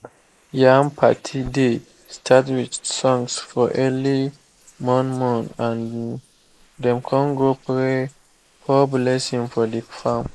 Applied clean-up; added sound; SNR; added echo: neural mask model Resemble Enhance denoiser.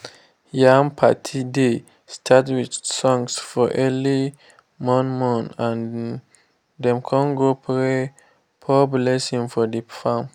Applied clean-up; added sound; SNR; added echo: none; none; none; none.